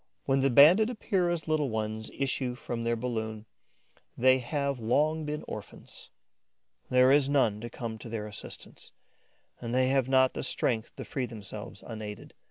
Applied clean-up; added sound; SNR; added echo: none; none; none; none.